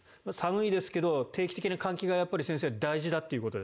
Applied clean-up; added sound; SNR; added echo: neural mask model Resemble Enhance denoiser.